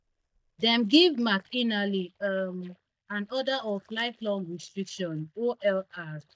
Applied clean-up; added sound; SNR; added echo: neural mask model DeepFilterNet 3.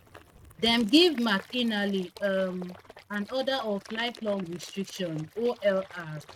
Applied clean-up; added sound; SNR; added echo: neural mask model RNNoise.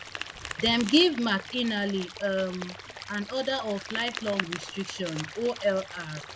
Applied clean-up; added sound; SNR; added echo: none; Stream / Liquid + Domestic sounds, home sounds; 10 dB; none.